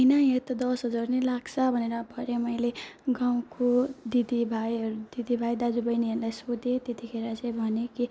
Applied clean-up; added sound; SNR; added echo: none; none; none; none.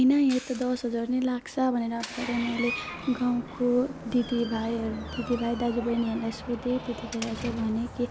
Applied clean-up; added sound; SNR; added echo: none; Door; 12 dB; none.